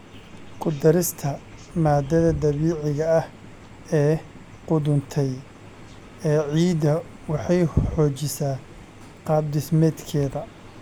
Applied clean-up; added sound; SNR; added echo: none; none; none; none.